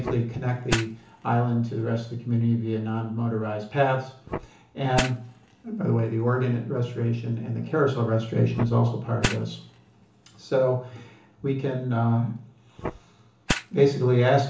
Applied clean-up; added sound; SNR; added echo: none; Fire; 12 dB; reverberation time 0.8 s.